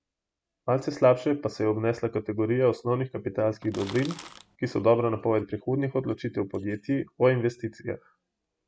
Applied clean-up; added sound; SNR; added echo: none; Crackle; 11 dB; none.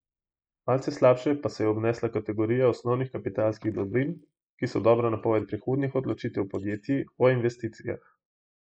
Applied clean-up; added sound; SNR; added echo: neural mask model Resemble Enhance denoiser.